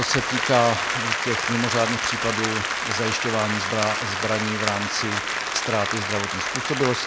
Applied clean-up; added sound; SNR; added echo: none; Applause; 0 dB; none.